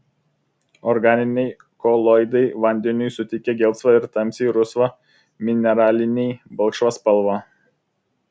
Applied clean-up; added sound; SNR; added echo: none; none; none; none.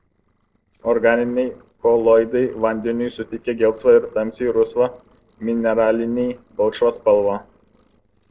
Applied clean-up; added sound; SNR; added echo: neural separator model SepFormer DNS4.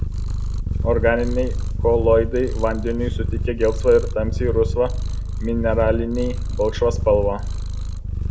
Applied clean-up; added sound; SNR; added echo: none; Purr; 1 dB; reverberation time 0.7 s.